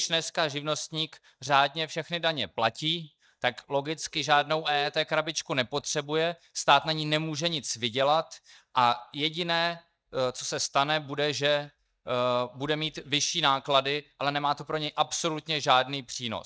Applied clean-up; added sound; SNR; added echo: neural mask model DeepFilterNet 3.